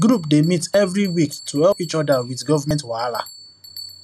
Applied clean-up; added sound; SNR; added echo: none; Bell; 20 dB; none.